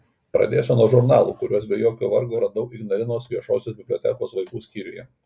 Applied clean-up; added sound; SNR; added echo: none; none; none; none.